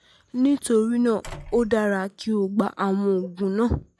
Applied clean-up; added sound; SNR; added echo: classical method log-MMSE.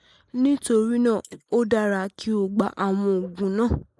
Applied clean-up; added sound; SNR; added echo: neural mask model Resemble Enhance denoiser.